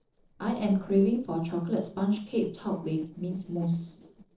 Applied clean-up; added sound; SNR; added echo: neural separator model SepFormer DNS4.